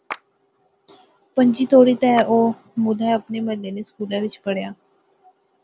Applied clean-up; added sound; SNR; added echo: none; Clapping; 20 dB; none.